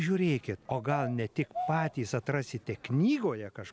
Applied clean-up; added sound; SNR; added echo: none; Bird vocalization, bird call, bird song; 10 dB; none.